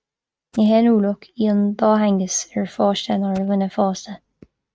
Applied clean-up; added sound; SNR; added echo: neural mask model RNNoise.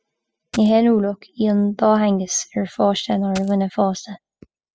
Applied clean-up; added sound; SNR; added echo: classical method spectral subtraction.